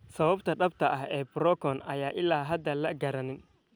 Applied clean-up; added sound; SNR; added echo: none; none; none; none.